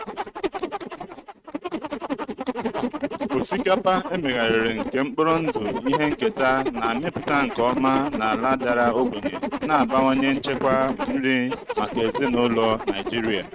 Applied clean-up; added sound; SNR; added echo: neural mask model RNNoise.